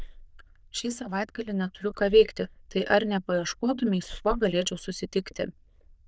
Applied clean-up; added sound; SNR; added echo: neural diffusion model UNIVERSE++.